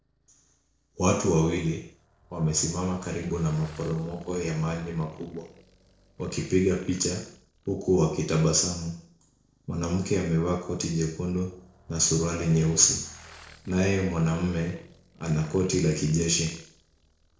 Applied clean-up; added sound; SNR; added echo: neural separator model SepFormer DNS4.